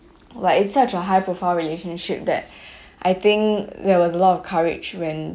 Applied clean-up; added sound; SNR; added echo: none; none; none; none.